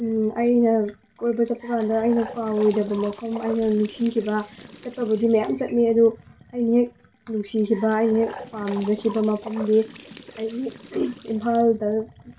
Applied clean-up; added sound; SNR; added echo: none; Trickle, dribble / Bathtub (filling or washing) / Sink (filling or washing) / Gurgling; 19 dB; reverberation time 0.2 s.